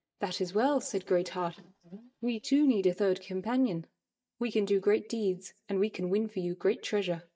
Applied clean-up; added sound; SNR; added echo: neural mask model DeepFilterNet 3.